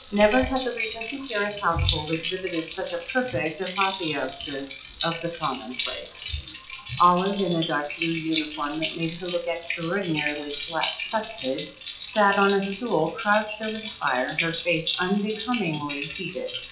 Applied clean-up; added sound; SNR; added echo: classical method WPE with log-MMSE.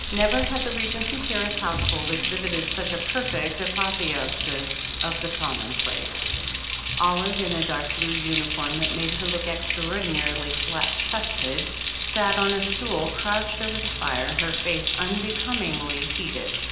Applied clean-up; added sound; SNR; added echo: none; Water tap, faucet; -1 dB; reverberation time 0.8 s.